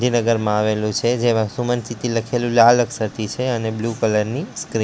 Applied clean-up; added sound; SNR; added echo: none; none; none; none.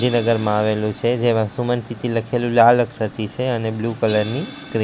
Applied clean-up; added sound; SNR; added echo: none; Crash cymbal; 19 dB; none.